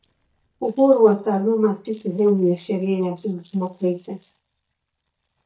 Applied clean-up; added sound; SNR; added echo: neural mask model DeepFilterNet 3.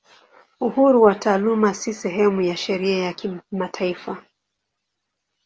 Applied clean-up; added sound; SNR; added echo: none; none; none; none.